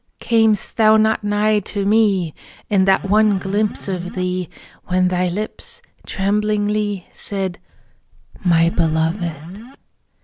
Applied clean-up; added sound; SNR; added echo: none; Alarm; 13 dB; none.